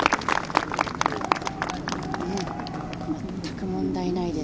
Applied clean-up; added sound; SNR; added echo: none; Wind / Bird; 19 dB; none.